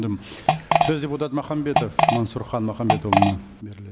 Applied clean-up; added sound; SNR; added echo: none; Fart; -3 dB; none.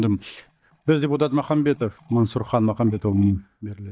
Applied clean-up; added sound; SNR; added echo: neural mask model DeepFilterNet 3.